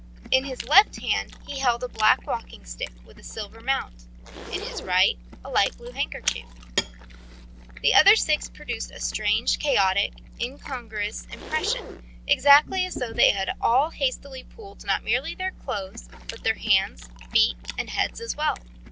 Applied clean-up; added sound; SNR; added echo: none; Zipper (clothing) + Chewing, mastication; 14 dB; none.